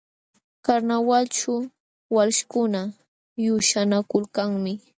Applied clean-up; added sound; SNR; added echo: none; none; none; none.